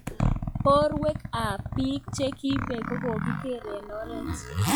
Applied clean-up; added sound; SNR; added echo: classical method log-MMSE.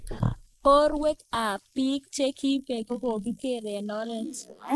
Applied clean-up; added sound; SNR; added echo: neural mask model Resemble Enhance denoiser.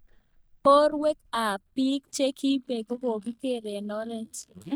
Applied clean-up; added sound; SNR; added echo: neural mask model DeepFilterNet 3.